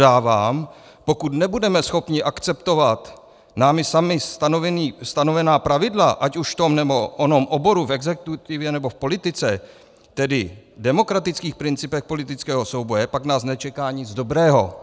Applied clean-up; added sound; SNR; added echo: none; none; none; none.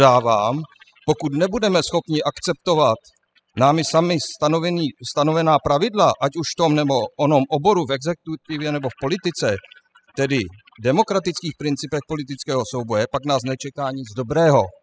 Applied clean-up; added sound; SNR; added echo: classical method spectral subtraction.